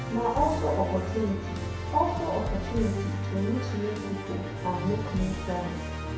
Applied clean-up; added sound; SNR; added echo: none; Musical instrument; 2 dB; reverberation time 0.7 s.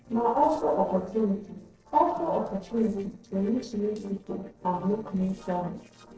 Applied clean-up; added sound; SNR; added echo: neural separator model SepFormer DNS4.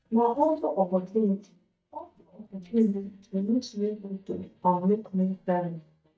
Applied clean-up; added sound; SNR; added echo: neural mask model DeepFilterNet 3.